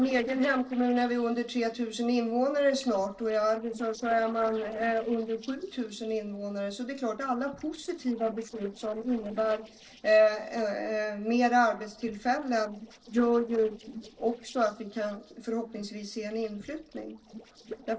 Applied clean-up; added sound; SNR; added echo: neural separator model SepFormer DNS4.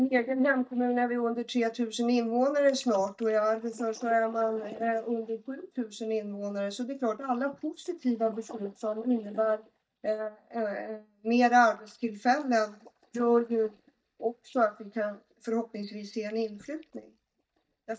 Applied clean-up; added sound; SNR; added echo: neural mask model DeepFilterNet 3.